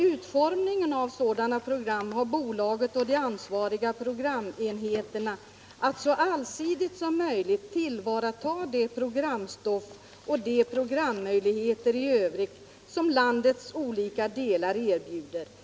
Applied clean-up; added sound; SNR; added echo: none; none; none; none.